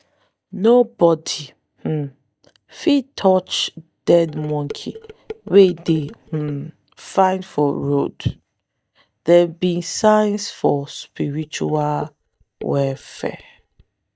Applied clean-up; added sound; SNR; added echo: neural mask model DeepFilterNet 3.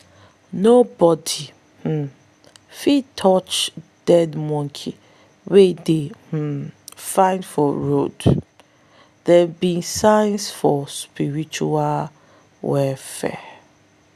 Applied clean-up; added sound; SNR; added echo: none; none; none; none.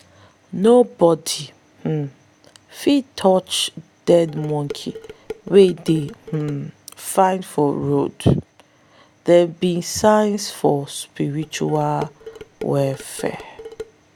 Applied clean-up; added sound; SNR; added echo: none; Dishes, pots, and pans; 16 dB; none.